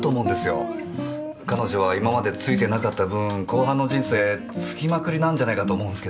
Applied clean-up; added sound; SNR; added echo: none; none; none; none.